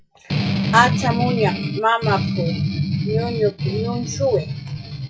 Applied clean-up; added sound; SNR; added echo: classical method WPE with log-MMSE.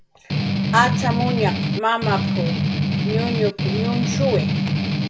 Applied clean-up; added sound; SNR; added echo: none; Strum; -3 dB; reverberation time 0.2 s.